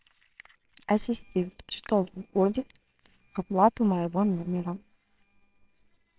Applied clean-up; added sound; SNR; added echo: neural separator model SepFormer WHAMR!.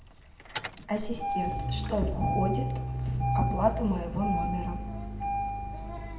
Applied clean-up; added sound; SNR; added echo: none; Engine starting; -1 dB; reverberation time 0.7 s.